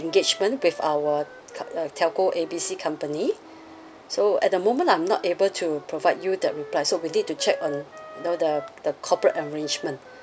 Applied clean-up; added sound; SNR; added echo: none; Wind instrument, woodwind instrument; 18 dB; none.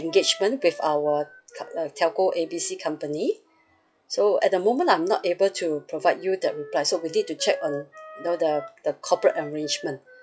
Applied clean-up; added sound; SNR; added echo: classical method log-MMSE.